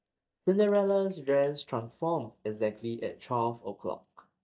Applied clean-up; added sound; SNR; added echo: neural mask model DeepFilterNet 3.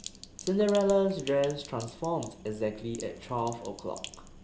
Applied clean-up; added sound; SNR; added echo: none; Sink (filling or washing); 16 dB; none.